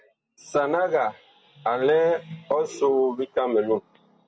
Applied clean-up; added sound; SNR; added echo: none; none; none; none.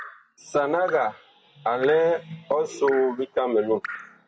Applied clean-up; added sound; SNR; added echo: none; Drip; 16 dB; none.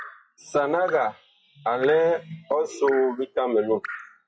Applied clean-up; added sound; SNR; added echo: classical method log-MMSE.